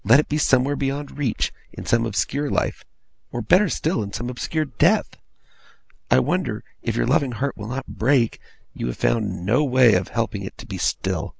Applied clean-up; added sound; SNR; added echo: none; none; none; none.